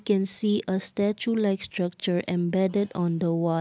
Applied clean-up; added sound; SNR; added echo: none; none; none; none.